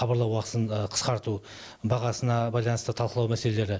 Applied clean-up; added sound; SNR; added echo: none; none; none; none.